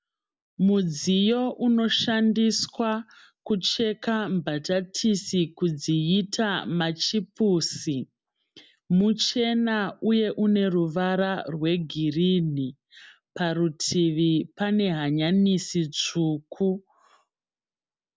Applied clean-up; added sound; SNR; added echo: none; none; none; none.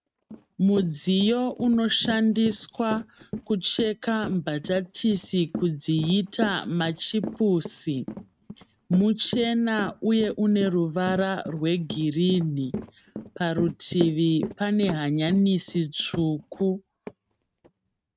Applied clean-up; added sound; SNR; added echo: neural mask model RNNoise.